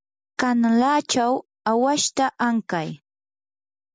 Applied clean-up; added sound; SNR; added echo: none; none; none; none.